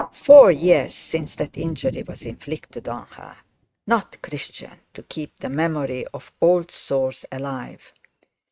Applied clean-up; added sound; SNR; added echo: neural mask model RNNoise.